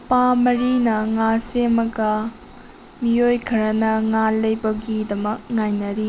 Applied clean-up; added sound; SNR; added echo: none; Wind instrument, woodwind instrument; 20 dB; none.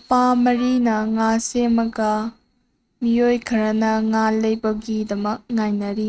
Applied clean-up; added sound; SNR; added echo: neural mask model RNNoise.